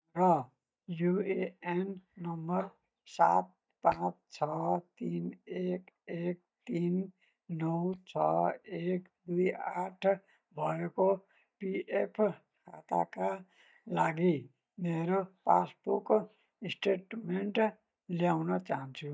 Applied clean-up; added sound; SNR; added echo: neural mask model DeepFilterNet 3.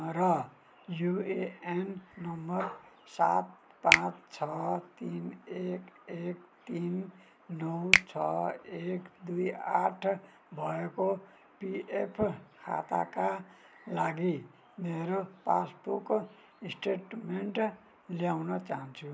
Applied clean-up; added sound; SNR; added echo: none; Finger snapping; 0 dB; none.